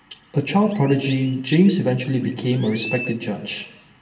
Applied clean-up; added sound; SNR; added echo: none; Chirp, tweet; 15 dB; reverberation time 0.8 s.